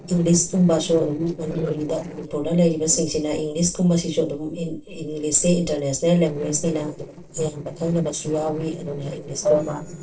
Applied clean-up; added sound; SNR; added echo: neural separator model SepFormer DNS4.